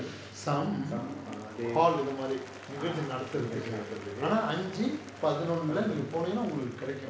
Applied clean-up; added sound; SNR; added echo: none; Applause; 19 dB; none.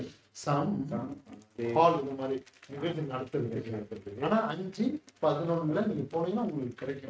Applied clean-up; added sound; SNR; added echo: neural mask model RNNoise.